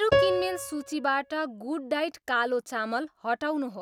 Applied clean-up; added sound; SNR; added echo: none; Piano; 2 dB; none.